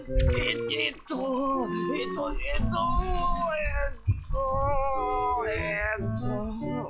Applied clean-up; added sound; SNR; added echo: classical method log-MMSE.